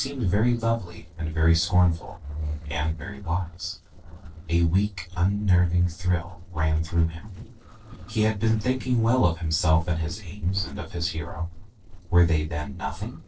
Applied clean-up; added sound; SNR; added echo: neural separator model SepFormer DNS4.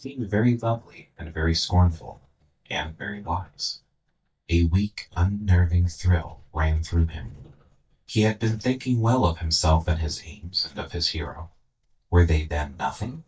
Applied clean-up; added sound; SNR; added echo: neural mask model DeepFilterNet 3.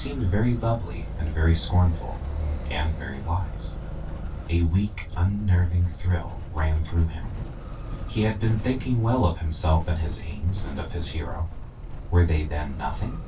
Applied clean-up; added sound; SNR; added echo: none; Motor vehicle (road); 8 dB; reverberation time 0.1 s.